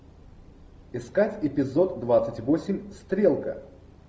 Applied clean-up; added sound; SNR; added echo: none; none; none; none.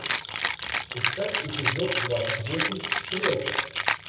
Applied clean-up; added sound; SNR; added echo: none; Rattle (instrument); -5 dB; reverberation time 0.6 s.